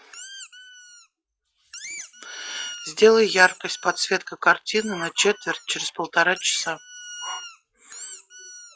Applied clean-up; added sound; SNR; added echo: classical method log-MMSE.